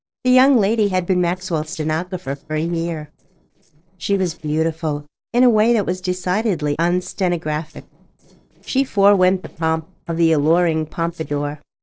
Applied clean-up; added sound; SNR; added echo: neural separator model SepFormer DNS4.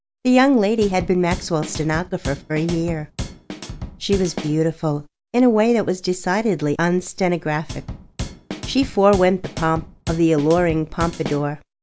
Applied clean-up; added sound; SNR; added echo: none; Drum kit; 11 dB; none.